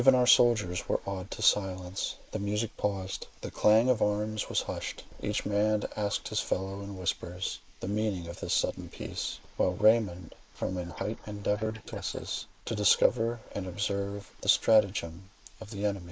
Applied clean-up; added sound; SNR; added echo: neural mask model Resemble Enhance denoiser.